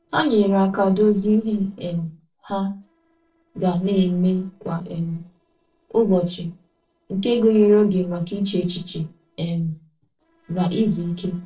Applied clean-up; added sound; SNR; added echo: neural separator model SepFormer DNS4.